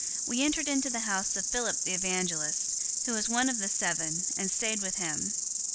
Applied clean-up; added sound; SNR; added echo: none; Insect; -3 dB; none.